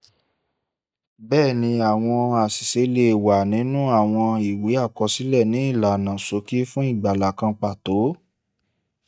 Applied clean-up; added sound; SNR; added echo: neural mask model DeepFilterNet 3.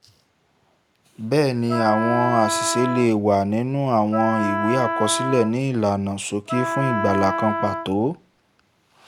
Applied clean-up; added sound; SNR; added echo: none; Wind instrument, woodwind instrument; 4 dB; none.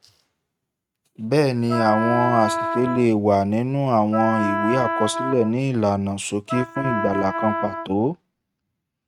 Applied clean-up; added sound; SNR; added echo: neural mask model RNNoise.